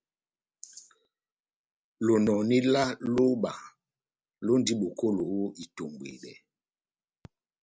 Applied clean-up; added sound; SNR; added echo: none; none; none; none.